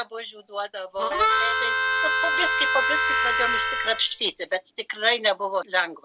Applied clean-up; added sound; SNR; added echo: none; Harmonica; -5 dB; none.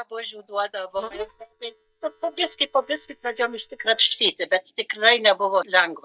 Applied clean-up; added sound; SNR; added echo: neural mask model DeepFilterNet 3.